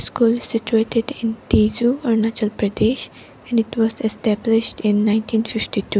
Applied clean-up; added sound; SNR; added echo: none; none; none; none.